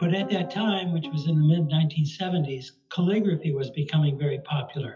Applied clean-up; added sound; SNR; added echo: classical method WPE with log-MMSE.